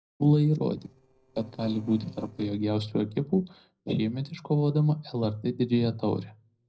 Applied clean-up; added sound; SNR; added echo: neural separator model SepFormer DNS4.